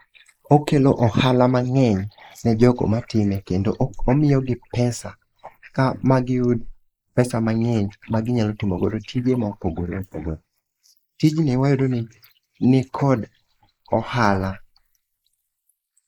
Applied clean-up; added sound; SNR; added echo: neural mask model Resemble Enhance denoiser.